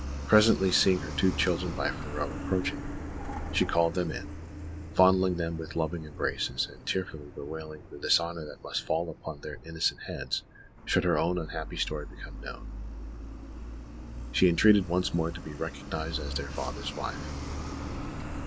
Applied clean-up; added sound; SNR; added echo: none; Truck; 8 dB; none.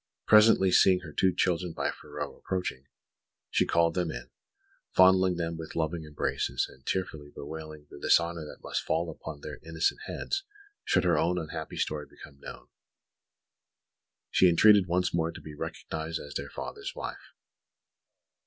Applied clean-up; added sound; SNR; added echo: none; none; none; none.